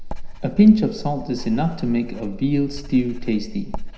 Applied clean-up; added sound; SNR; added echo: none; Writing; 9 dB; reverberation time 0.9 s.